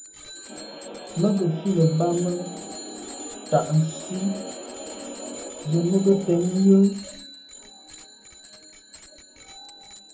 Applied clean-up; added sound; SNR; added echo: none; Bicycle bell; 17 dB; reverberation time 0.4 s.